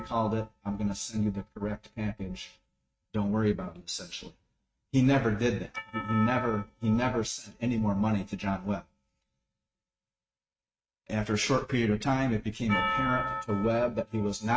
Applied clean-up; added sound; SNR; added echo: neural mask model RNNoise.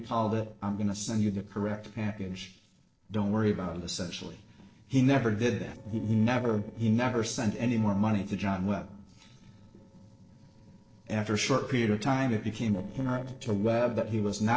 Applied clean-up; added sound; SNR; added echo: neural separator model SepFormer DNS4.